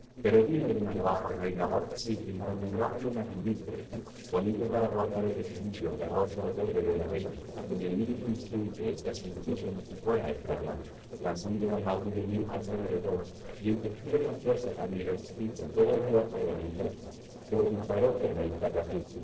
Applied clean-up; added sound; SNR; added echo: neural separator model SepFormer DNS4.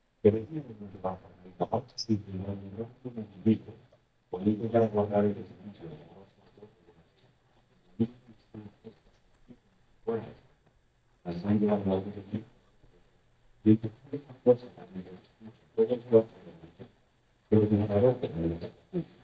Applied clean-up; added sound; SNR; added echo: neural mask model DeepFilterNet 3.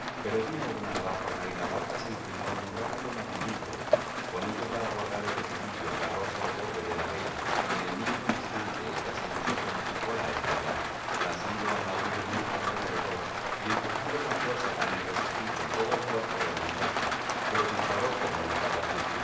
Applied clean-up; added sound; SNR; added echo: none; Rain; -5 dB; reverberation time 0.9 s.